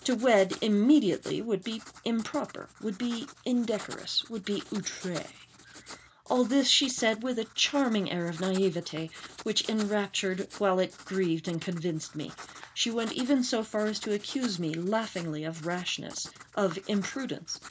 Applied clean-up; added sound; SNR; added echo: none; Writing; 18 dB; none.